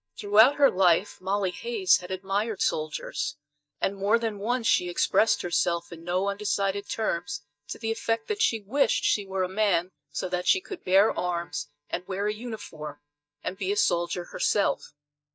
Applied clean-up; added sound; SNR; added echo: neural mask model DeepFilterNet 3.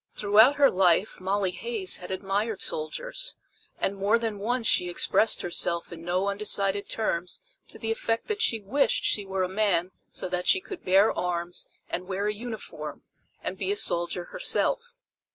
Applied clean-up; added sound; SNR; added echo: none; none; none; none.